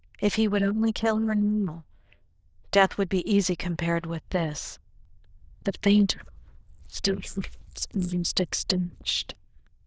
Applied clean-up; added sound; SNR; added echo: neural diffusion model UNIVERSE++.